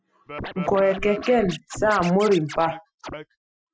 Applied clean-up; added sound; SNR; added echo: classical method Wiener filter.